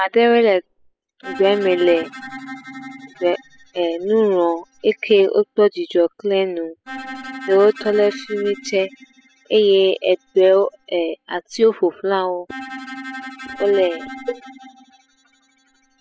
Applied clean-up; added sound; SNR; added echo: classical method spectral subtraction.